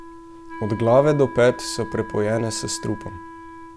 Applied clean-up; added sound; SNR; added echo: none; Wind instrument, woodwind instrument; 14 dB; none.